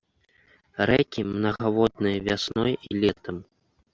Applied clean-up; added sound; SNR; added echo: none; none; none; none.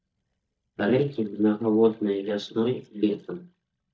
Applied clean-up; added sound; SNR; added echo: neural mask model DeepFilterNet 3.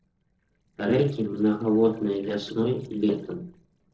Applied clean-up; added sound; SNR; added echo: neural separator model SepFormer DNS4.